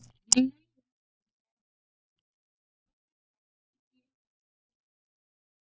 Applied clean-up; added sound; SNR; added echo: neural mask model DeepFilterNet 3.